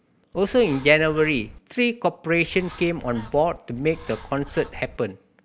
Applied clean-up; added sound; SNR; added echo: none; Bird; 17 dB; none.